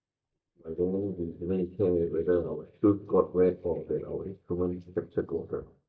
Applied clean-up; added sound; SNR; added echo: neural mask model DeepFilterNet 3.